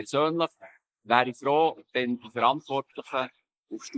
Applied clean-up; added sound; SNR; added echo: neural mask model Resemble Enhance denoiser.